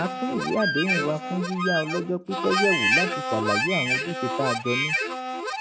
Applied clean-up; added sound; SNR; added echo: none; Harmonica; -1 dB; none.